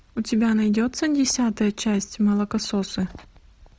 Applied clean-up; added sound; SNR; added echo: none; none; none; none.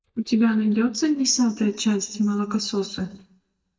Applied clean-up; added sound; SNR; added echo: neural mask model DeepFilterNet 3.